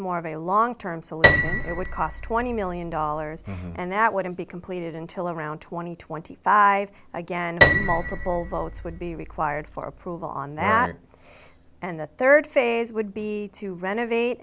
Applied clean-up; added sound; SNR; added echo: none; Piano; 0 dB; none.